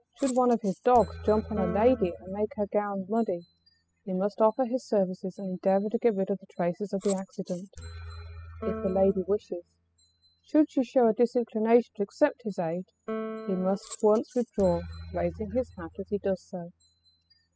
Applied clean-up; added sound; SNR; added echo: classical method spectral subtraction.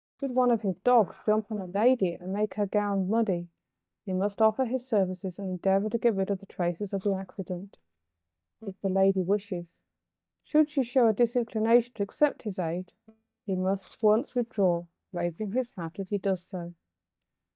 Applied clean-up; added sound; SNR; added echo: neural mask model DeepFilterNet 3.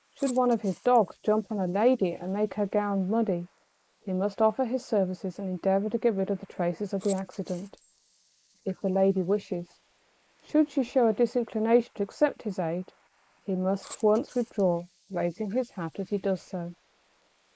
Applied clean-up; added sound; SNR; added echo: neural mask model Resemble Enhance denoiser.